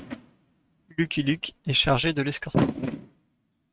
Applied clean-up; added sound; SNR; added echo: neural mask model RNNoise.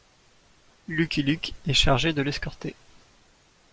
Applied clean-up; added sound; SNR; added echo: none; none; none; none.